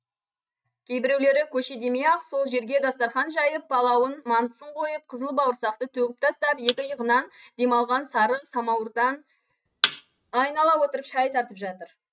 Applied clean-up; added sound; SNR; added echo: neural mask model RNNoise.